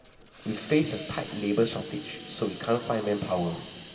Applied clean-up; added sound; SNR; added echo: none; Hiss; 11 dB; reverberation time 2.3 s.